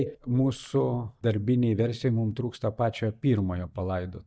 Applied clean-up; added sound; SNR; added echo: neural mask model DeepFilterNet 3.